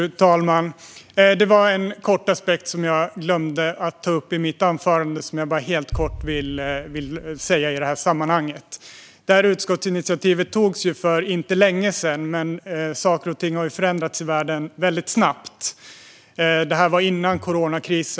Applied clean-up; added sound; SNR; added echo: none; Boom; 14 dB; none.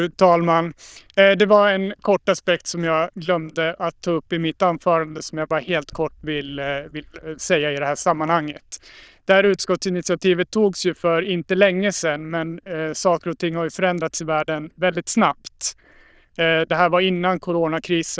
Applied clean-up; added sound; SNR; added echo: neural diffusion model UNIVERSE++.